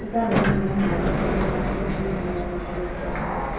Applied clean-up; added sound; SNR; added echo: none; Sliding door; -2 dB; reverberation time 0.7 s.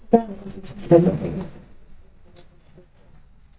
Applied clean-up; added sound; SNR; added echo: neural mask model DeepFilterNet 3.